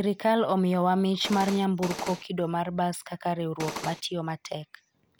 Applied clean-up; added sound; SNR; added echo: none; Gunshot, gunfire; 9 dB; none.